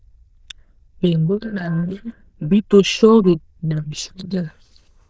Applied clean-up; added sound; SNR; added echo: neural diffusion model UNIVERSE++.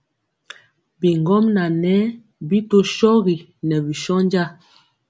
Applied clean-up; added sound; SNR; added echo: none; none; none; none.